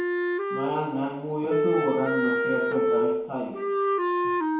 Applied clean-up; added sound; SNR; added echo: none; Wind instrument, woodwind instrument; -4 dB; reverberation time 0.9 s.